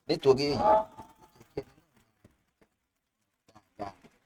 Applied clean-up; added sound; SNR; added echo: neural mask model RNNoise.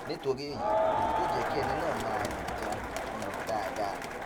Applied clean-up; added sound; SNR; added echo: none; Crowd; -5 dB; none.